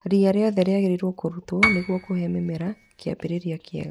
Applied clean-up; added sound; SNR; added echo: none; Piano; 4 dB; none.